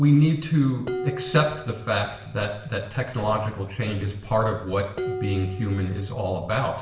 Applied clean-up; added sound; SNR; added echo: none; Dishes, pots, and pans; 13 dB; reverberation time 0.8 s.